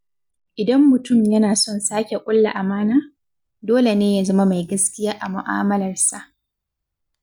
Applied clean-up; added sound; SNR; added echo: none; none; none; none.